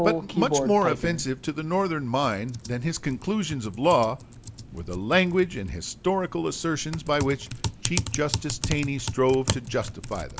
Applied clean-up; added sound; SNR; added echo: none; Typing; 7 dB; none.